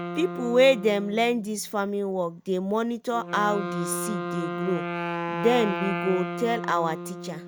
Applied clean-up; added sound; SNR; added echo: none; Wind instrument, woodwind instrument; 7 dB; none.